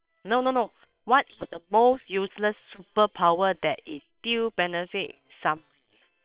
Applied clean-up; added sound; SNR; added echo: neural separator model SepFormer WHAM!.